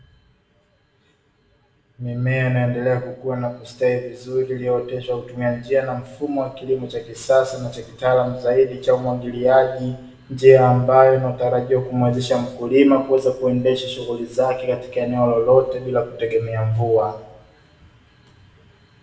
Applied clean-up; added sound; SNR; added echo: none; none; none; reverberation time 0.7 s.